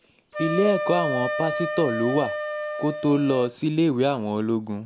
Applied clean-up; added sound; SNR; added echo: none; Wind instrument, woodwind instrument; 6 dB; none.